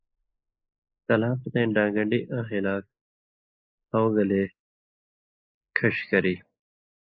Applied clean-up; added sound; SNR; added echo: neural mask model Resemble Enhance denoiser.